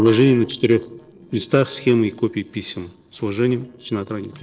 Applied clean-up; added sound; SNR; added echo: neural separator model SepFormer DNS4.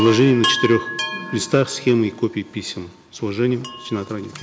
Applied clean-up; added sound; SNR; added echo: none; Chime; 10 dB; none.